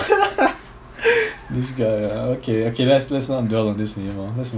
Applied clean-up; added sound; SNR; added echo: none; none; none; none.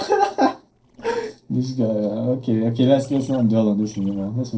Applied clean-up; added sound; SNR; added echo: neural separator model SepFormer DNS4.